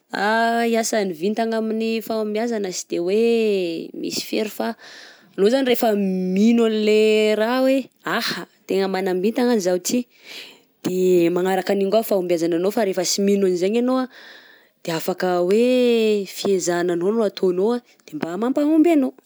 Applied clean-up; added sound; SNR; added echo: none; none; none; none.